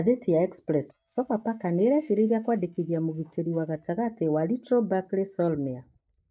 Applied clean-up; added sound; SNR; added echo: neural mask model DeepFilterNet 3.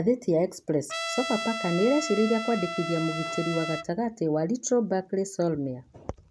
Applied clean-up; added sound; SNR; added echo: none; Trumpet; 7 dB; none.